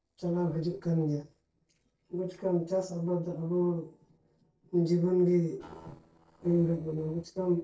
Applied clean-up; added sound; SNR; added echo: neural separator model SepFormer DNS4.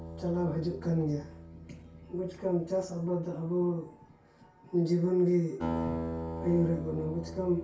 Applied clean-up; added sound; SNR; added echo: none; Acoustic guitar; 9 dB; reverberation time 0.3 s.